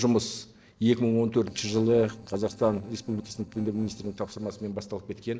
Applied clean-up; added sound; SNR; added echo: neural separator model SepFormer DNS4.